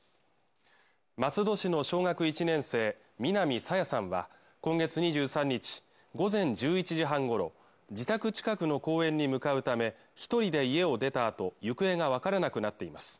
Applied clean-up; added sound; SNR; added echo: none; none; none; none.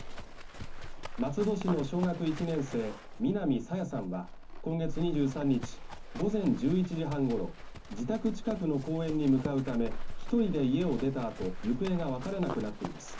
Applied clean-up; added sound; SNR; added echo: none; Livestock, farm animals, working animals; 7 dB; reverberation time 0.3 s.